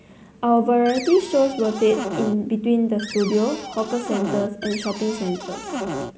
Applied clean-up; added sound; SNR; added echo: none; Cupboard open or close; 9 dB; none.